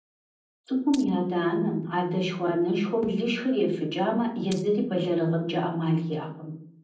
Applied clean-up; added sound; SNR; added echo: none; Glass; 19 dB; reverberation time 0.6 s.